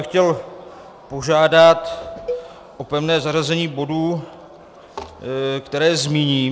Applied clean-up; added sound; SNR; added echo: none; Cowbell; 15 dB; none.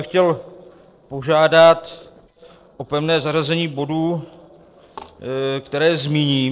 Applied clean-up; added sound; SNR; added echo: neural separator model SepFormer DNS4.